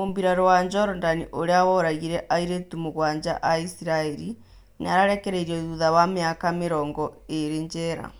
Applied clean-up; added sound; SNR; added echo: none; none; none; none.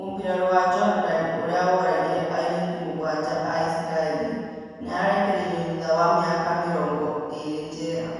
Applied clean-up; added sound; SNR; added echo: none; none; none; reverberation time 1.9 s.